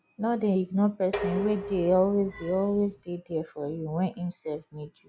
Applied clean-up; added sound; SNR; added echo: none; Dishes, pots, and pans; 10 dB; none.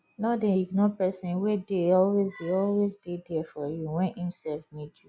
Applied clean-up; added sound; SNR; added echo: none; none; none; none.